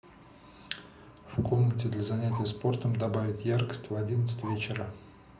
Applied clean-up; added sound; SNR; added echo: none; Bark; 19 dB; reverberation time 0.4 s.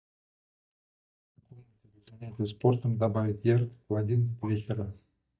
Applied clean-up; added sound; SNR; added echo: neural mask model DeepFilterNet 3.